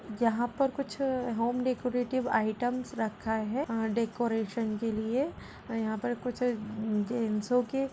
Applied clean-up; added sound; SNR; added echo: none; none; none; none.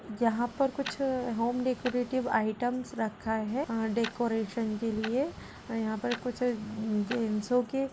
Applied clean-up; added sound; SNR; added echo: none; Tick-tock; 16 dB; none.